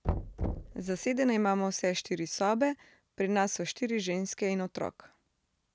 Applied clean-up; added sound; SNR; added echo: none; Knock; 8 dB; none.